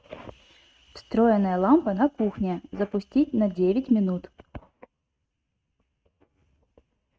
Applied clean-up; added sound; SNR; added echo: neural mask model RNNoise.